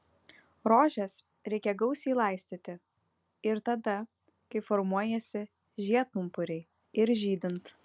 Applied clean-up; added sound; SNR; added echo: none; none; none; none.